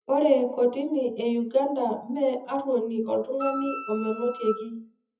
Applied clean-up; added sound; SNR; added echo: classical method WPE with log-MMSE.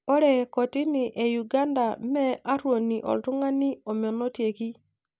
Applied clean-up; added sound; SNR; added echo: none; none; none; none.